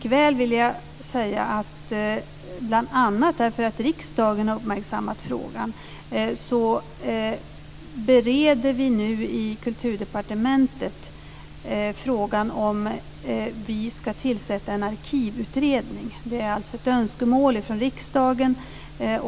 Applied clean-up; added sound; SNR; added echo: none; none; none; none.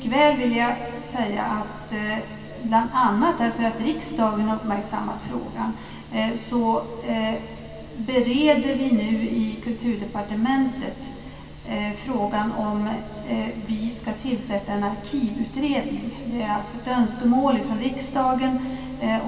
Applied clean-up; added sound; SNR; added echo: none; none; none; reverberation time 2.4 s.